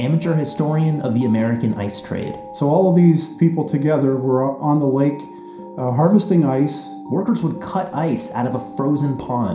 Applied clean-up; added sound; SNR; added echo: none; none; none; reverberation time 0.5 s.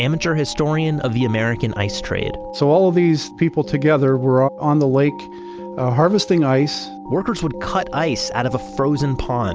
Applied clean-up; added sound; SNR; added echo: none; none; none; none.